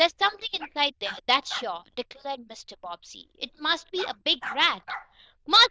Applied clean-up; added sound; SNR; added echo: neural diffusion model UNIVERSE++.